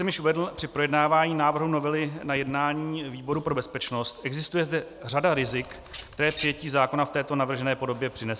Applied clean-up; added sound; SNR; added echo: none; Bird vocalization, bird call, bird song; 14 dB; none.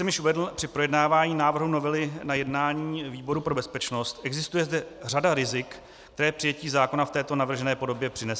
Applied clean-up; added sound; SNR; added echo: none; none; none; none.